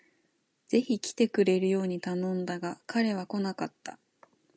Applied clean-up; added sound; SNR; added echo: none; none; none; none.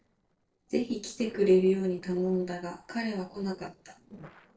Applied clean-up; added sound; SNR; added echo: neural separator model SepFormer DNS4.